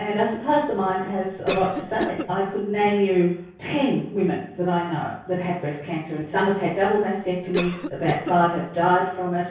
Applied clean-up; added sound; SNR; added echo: none; Cough; 11 dB; reverberation time 0.6 s.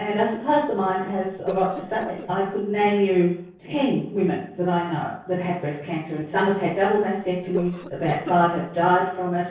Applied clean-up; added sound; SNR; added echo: neural separator model SepFormer DNS4.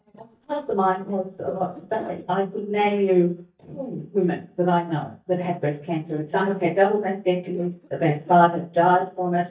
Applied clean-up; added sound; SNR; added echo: neural mask model DeepFilterNet 3.